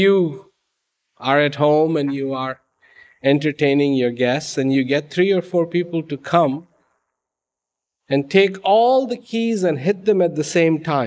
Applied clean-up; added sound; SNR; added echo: neural mask model Resemble Enhance denoiser.